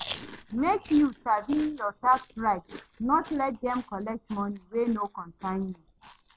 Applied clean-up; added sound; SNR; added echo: none; Chewing, mastication; 10 dB; none.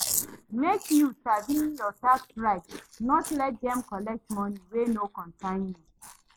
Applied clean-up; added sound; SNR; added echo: neural mask model Resemble Enhance denoiser.